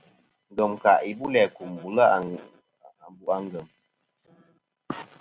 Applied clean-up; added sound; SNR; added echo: none; none; none; none.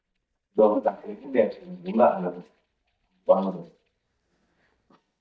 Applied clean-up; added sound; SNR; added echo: neural mask model DeepFilterNet 3.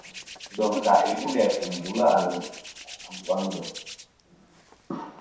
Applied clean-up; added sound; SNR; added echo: none; Hands; 13 dB; reverberation time 0.7 s.